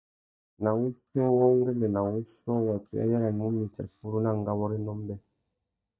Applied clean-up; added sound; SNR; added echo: neural mask model DeepFilterNet 3.